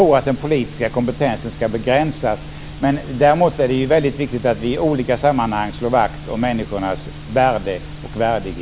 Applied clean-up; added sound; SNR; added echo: none; none; none; none.